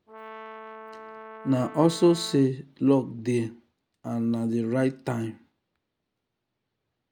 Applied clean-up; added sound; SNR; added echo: none; Brass instrument; 16 dB; none.